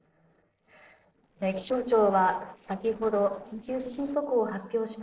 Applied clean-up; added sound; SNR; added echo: neural separator model SepFormer DNS4.